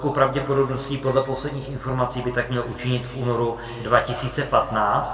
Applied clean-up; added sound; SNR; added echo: none; Bicycle bell; 17 dB; reverberation time 1.7 s.